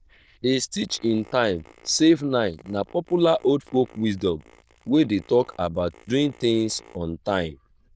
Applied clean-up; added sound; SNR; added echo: neural diffusion model UNIVERSE++.